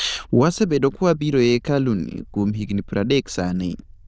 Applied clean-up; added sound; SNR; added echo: neural diffusion model UNIVERSE++.